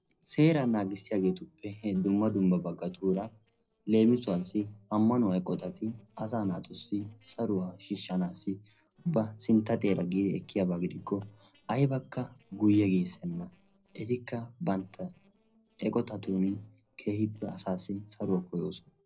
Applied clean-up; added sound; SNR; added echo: neural separator model SepFormer DNS4.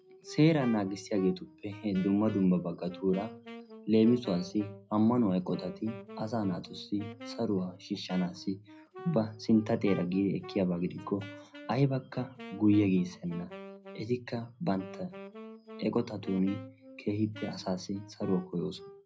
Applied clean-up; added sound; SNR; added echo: none; Wind instrument, woodwind instrument; 17 dB; reverberation time 0.4 s.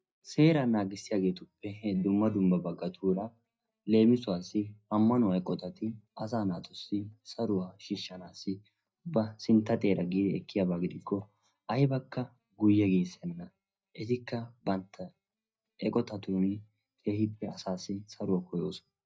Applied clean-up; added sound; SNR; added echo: neural mask model DeepFilterNet 3.